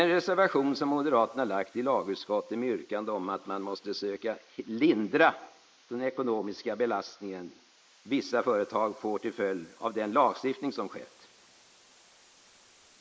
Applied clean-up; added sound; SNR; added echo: neural mask model Resemble Enhance denoiser.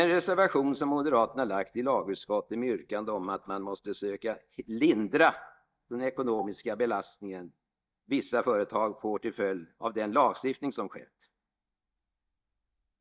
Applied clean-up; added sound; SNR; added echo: neural mask model DeepFilterNet 3.